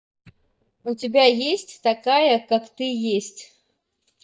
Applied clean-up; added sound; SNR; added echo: neural mask model DeepFilterNet 3.